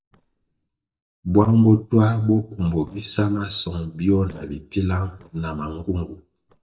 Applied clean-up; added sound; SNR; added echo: neural mask model DeepFilterNet 3.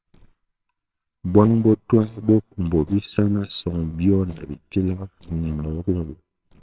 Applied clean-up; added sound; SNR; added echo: neural separator model SepFormer WHAMR!.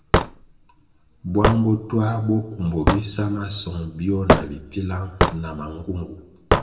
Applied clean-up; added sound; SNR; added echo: none; Hammer / Wood; 0 dB; reverberation time 0.9 s.